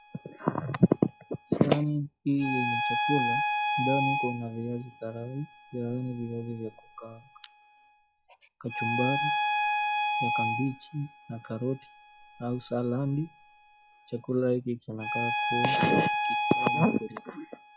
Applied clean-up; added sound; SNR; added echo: classical method log-MMSE.